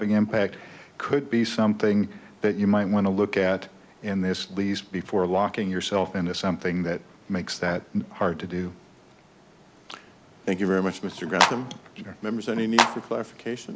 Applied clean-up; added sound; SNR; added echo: none; Clapping; -3 dB; none.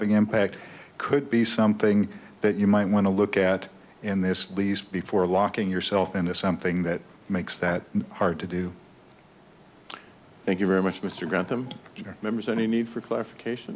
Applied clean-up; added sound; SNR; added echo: none; none; none; none.